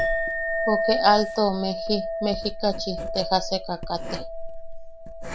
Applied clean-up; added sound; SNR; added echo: none; Writing + Chink, clink; 2 dB; none.